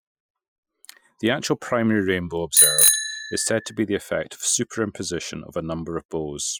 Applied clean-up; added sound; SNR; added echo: classical method Wiener filter.